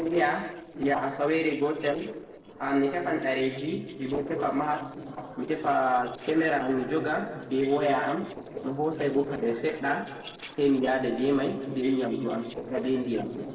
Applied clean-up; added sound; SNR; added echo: neural separator model SepFormer DNS4.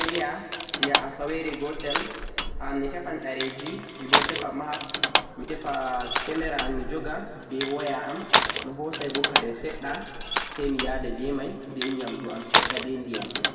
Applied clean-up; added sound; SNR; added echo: none; Crushing; -2 dB; reverberation time 1.9 s.